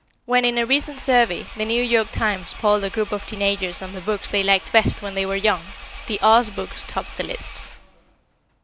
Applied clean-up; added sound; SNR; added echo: none; Engine; 15 dB; none.